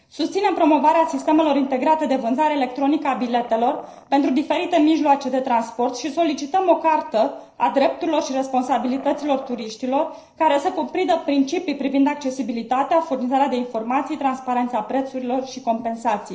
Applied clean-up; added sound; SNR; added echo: neural separator model SepFormer DNS4.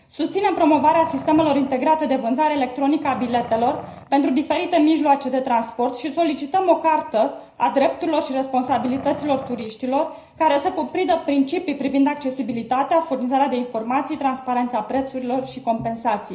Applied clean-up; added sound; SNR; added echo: none; Growling; 17 dB; reverberation time 0.5 s.